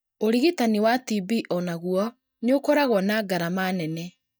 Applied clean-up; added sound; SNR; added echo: neural mask model DeepFilterNet 3.